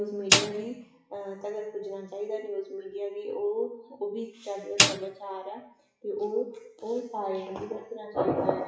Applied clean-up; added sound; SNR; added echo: classical method WPE with log-MMSE.